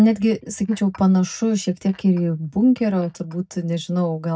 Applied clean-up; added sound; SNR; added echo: neural mask model DeepFilterNet 3.